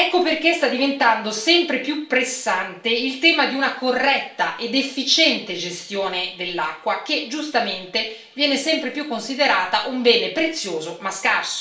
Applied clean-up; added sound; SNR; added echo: none; none; none; reverberation time 0.4 s.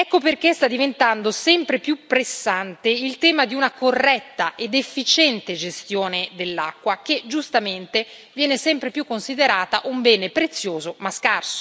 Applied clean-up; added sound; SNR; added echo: none; none; none; none.